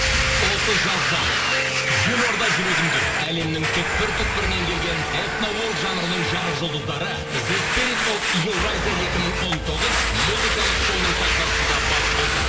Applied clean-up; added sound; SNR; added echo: none; Domestic sounds, home sounds; -2 dB; reverberation time 0.8 s.